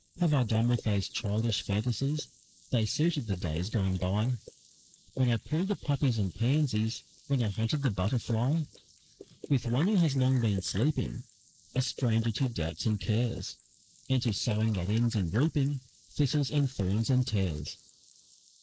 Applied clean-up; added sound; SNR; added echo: neural mask model Resemble Enhance denoiser.